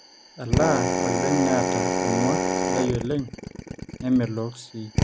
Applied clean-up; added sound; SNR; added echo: none; Drill; -1 dB; none.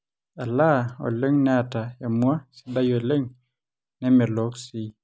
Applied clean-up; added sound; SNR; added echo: none; none; none; none.